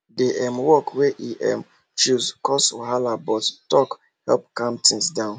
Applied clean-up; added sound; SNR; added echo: none; none; none; none.